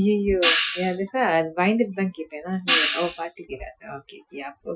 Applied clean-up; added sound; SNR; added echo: classical method Wiener filter.